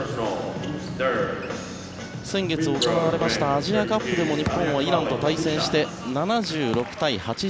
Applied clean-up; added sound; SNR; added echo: none; none; none; none.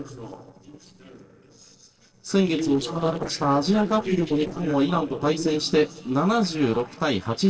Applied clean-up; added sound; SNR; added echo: neural separator model SepFormer DNS4.